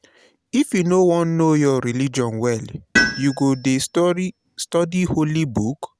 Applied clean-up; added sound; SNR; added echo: none; Tools; 7 dB; none.